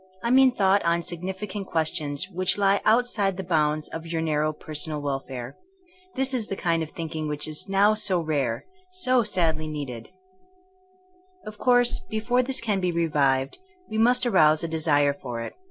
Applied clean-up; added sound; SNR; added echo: none; none; none; none.